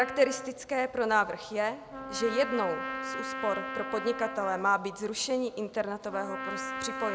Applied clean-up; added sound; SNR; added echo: none; Trumpet; 8 dB; none.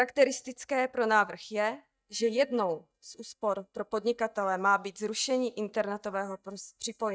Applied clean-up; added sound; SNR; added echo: neural mask model DeepFilterNet 3.